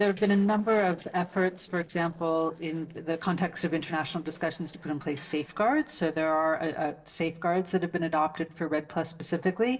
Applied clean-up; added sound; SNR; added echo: neural separator model SepFormer DNS4.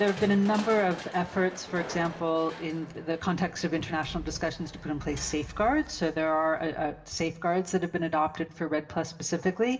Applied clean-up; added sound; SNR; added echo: none; Crushing; 15 dB; reverberation time 0.9 s.